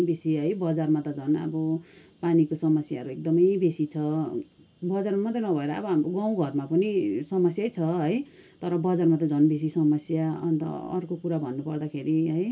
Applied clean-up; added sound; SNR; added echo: none; none; none; none.